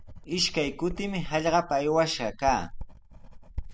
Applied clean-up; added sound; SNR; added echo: none; Writing; 11 dB; none.